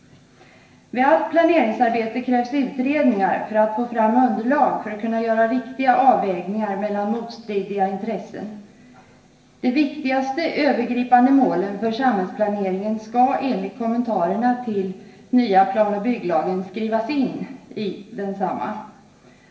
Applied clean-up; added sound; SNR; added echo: none; none; none; reverberation time 1.1 s.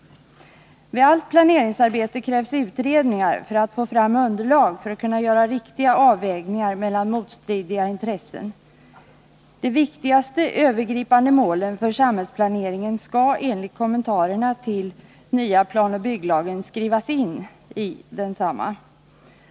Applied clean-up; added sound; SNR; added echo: none; none; none; none.